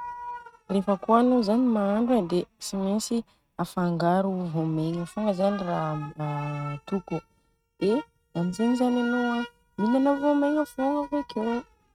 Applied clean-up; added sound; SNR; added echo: neural mask model RNNoise.